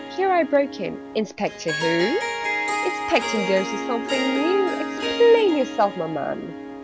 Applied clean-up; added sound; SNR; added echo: none; Harp; 5 dB; none.